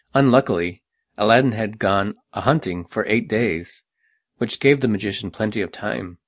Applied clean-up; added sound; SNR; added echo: none; none; none; none.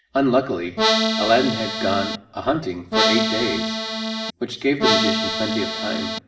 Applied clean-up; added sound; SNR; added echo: none; Accordion; -2 dB; reverberation time 1.5 s.